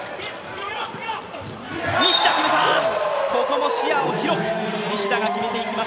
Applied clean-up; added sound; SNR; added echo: none; none; none; none.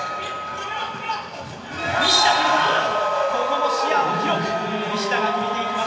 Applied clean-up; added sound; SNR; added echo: none; Wind instrument, woodwind instrument; 8 dB; reverberation time 1.4 s.